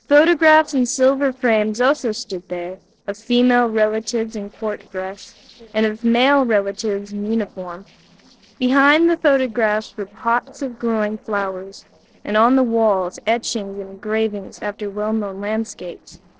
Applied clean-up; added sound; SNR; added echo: neural separator model SepFormer DNS4.